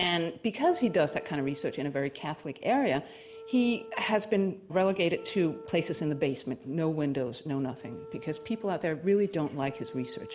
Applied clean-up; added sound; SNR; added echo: none; Wind instrument, woodwind instrument; 18 dB; none.